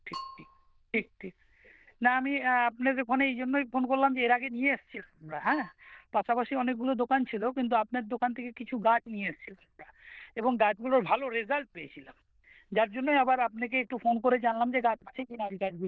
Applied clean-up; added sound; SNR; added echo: neural diffusion model UNIVERSE++.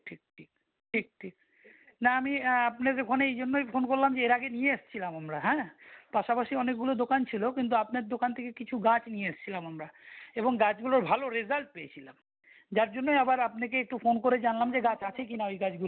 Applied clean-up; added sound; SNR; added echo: none; none; none; none.